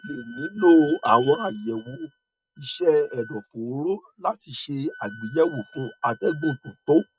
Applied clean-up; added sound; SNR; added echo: neural mask model RNNoise.